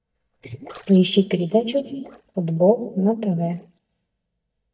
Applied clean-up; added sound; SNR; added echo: neural mask model DeepFilterNet 3.